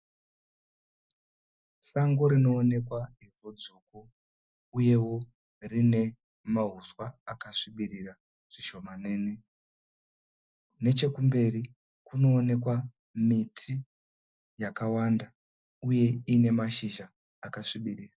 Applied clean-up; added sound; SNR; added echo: none; none; none; none.